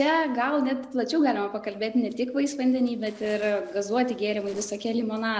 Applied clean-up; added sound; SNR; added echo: neural separator model SepFormer DNS4.